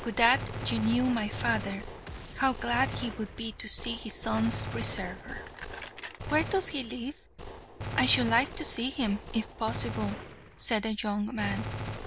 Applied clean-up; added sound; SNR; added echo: none; Gunshot, gunfire; 7 dB; none.